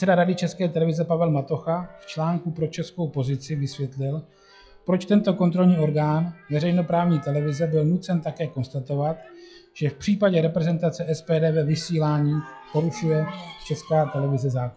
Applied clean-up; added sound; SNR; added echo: classical method log-MMSE.